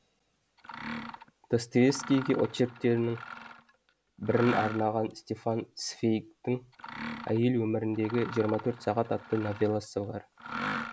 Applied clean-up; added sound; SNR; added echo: none; Mechanisms; 12 dB; none.